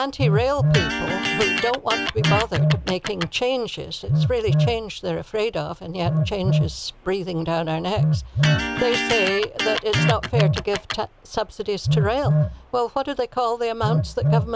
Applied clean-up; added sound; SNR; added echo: none; Telephone + Electric guitar; -2 dB; none.